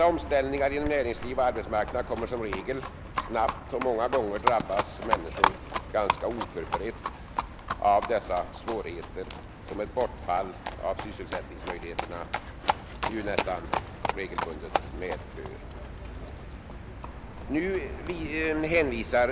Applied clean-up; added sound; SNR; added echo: none; Livestock, farm animals, working animals; 4 dB; none.